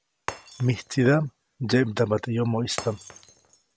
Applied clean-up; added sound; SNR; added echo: none; Shatter; 17 dB; none.